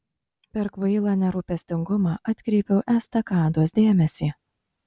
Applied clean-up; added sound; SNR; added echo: none; none; none; none.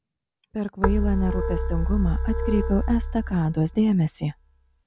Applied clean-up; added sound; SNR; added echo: none; Keyboard (musical); 1 dB; none.